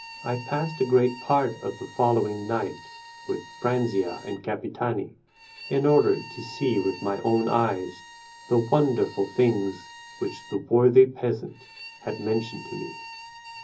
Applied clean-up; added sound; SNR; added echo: none; Bowed string instrument; 18 dB; reverberation time 0.4 s.